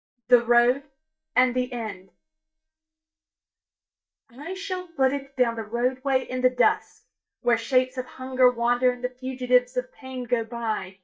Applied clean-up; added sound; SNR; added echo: neural mask model DeepFilterNet 3.